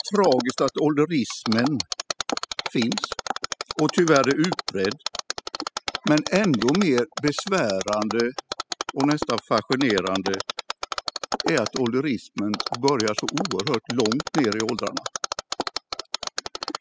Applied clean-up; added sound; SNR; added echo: classical method spectral subtraction.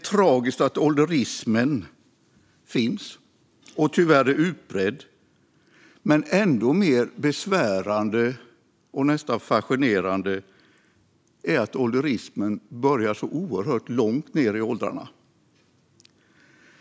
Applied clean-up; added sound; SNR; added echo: none; none; none; none.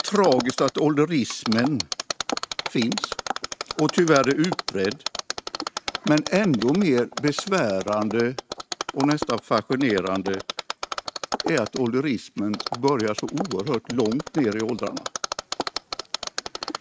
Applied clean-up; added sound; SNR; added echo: neural mask model RNNoise.